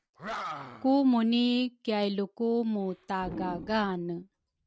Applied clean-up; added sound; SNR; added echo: neural mask model RNNoise.